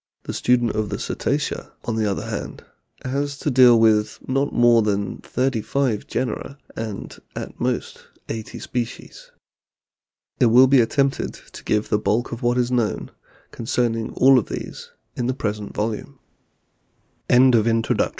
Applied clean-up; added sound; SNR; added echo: neural mask model Resemble Enhance denoiser.